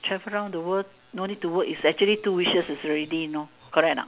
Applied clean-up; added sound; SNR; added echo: none; none; none; none.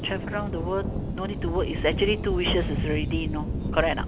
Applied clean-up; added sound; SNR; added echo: none; Thunder / Rain; 1 dB; none.